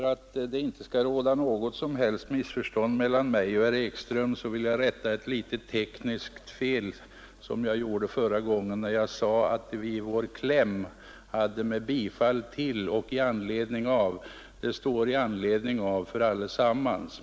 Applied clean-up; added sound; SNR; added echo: none; none; none; none.